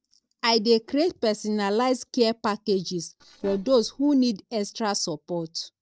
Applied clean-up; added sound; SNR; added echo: neural separator model SepFormer DNS4.